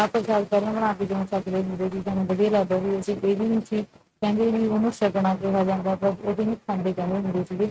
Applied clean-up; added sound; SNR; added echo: neural mask model RNNoise.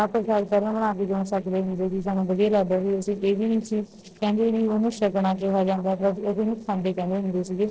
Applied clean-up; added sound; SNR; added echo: neural separator model SepFormer DNS4.